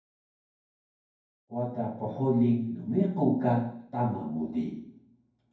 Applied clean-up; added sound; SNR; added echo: none; none; none; reverberation time 0.9 s.